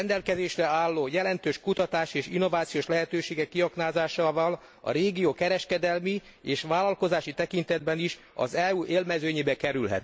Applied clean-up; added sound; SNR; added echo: none; none; none; none.